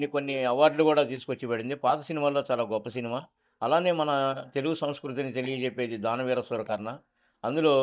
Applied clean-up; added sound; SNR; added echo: neural mask model DeepFilterNet 3.